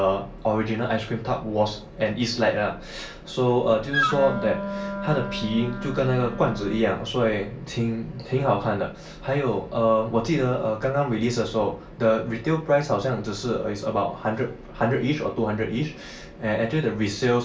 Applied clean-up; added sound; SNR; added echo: none; Wind instrument, woodwind instrument; 6 dB; reverberation time 0.2 s.